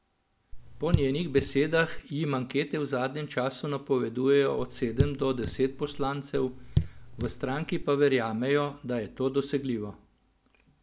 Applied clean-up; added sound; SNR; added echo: none; Raindrop / Drip; 4 dB; none.